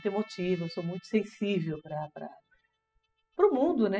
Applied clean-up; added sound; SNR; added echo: classical method spectral subtraction.